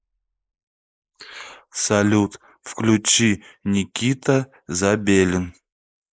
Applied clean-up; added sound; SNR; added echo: neural mask model Resemble Enhance denoiser.